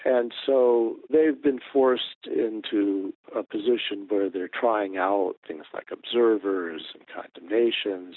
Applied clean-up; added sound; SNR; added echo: none; none; none; none.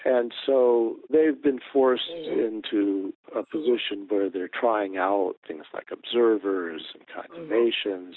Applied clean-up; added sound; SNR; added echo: neural mask model Resemble Enhance denoiser.